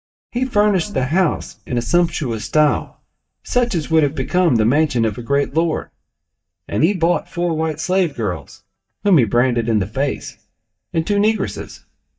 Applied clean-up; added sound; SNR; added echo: neural mask model DeepFilterNet 3.